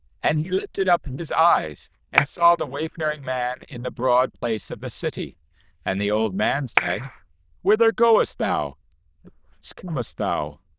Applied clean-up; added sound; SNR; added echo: neural diffusion model UNIVERSE++.